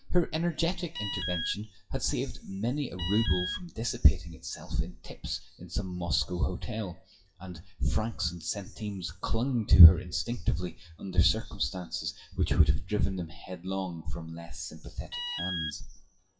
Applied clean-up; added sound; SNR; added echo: classical method WPE with log-MMSE.